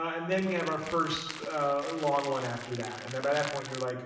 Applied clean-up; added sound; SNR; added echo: none; Crackle; 12 dB; reverberation time 1.0 s.